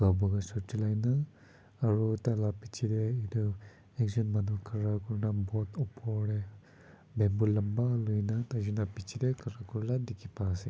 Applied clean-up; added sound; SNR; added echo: none; none; none; none.